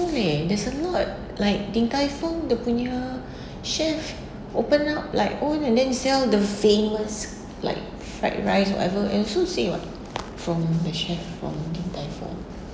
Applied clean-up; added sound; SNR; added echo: none; none; none; none.